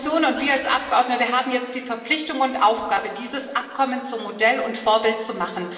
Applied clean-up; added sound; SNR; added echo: none; Bird; 17 dB; reverberation time 2.4 s.